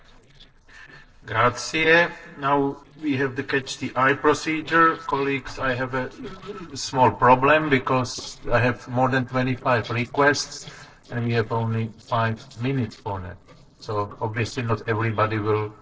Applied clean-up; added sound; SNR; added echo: neural separator model SepFormer DNS4.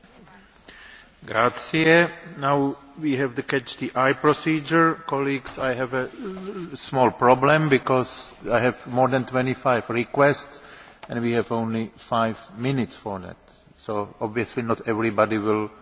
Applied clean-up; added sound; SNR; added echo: none; none; none; none.